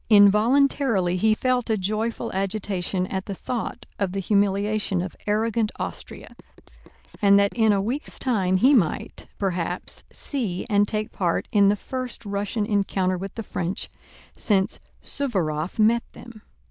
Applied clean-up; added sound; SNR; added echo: neural diffusion model UNIVERSE++.